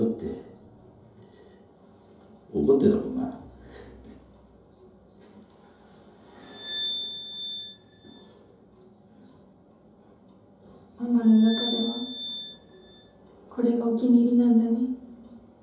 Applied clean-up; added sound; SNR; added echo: none; Glass; 7 dB; reverberation time 2.8 s.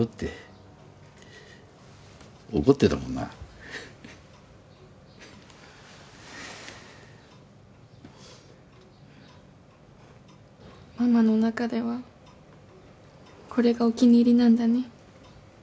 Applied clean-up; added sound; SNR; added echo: none; none; none; none.